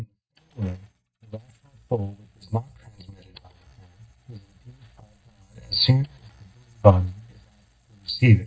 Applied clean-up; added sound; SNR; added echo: neural mask model DeepFilterNet 3.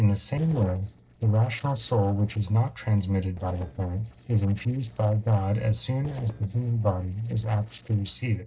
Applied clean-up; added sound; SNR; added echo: neural separator model SepFormer DNS4.